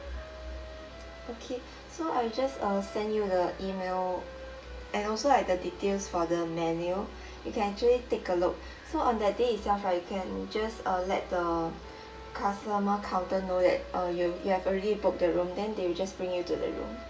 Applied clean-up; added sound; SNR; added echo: none; Wind instrument, woodwind instrument; 19 dB; reverberation time 0.2 s.